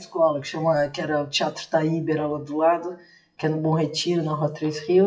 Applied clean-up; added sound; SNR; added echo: classical method WPE with log-MMSE.